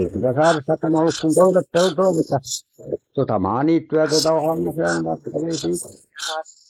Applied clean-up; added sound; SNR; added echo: neural mask model Resemble Enhance denoiser.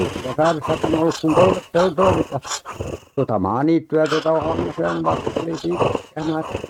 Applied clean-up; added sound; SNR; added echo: neural mask model RNNoise.